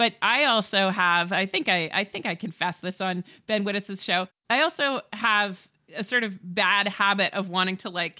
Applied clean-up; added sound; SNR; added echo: none; none; none; none.